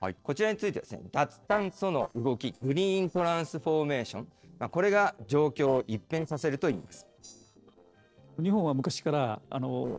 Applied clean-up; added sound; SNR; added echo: neural separator model SepFormer DNS4.